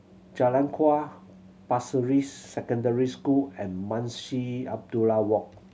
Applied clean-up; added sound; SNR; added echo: none; none; none; none.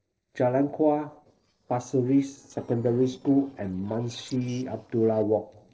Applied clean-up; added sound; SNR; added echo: neural separator model SepFormer DNS4.